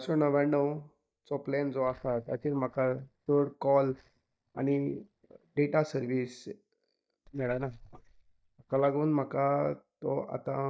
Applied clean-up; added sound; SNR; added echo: neural mask model DeepFilterNet 3.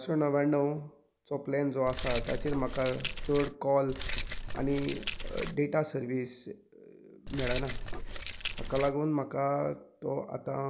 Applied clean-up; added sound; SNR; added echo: none; Keys jangling; 3 dB; none.